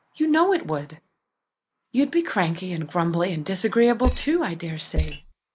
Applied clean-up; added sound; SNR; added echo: neural mask model Resemble Enhance denoiser.